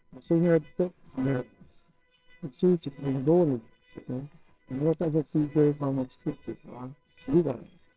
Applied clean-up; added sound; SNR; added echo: neural separator model SepFormer WHAMR!.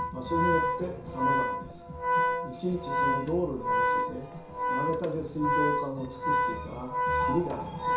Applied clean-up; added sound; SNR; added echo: none; Organ; -4 dB; reverberation time 0.6 s.